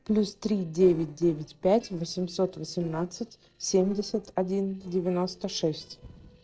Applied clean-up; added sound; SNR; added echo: neural separator model SepFormer DNS4.